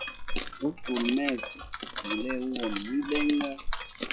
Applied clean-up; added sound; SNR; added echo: classical method log-MMSE.